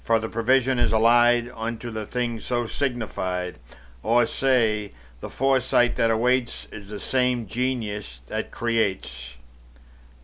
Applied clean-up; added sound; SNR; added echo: none; none; none; none.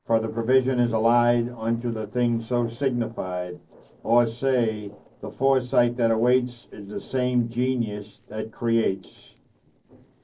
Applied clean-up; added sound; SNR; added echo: neural separator model SepFormer DNS4.